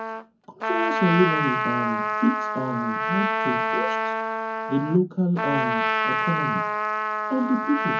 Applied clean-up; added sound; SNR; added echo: none; Trumpet; -1 dB; reverberation time 0.4 s.